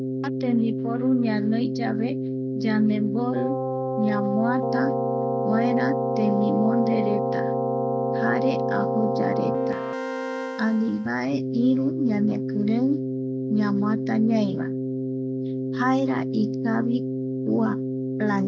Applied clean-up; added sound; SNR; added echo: none; Keyboard (musical); 1 dB; none.